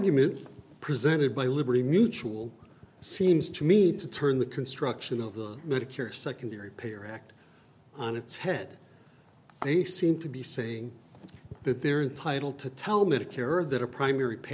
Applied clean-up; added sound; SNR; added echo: none; none; none; none.